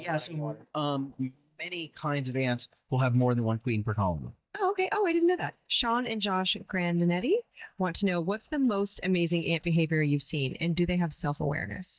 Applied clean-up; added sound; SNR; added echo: neural mask model DeepFilterNet 3.